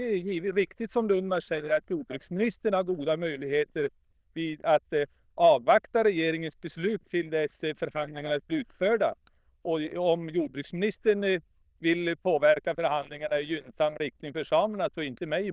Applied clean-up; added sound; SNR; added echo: neural diffusion model UNIVERSE++.